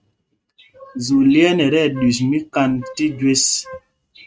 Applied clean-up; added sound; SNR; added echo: neural mask model RNNoise.